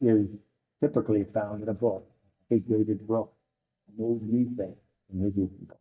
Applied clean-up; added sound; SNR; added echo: neural mask model DeepFilterNet 3.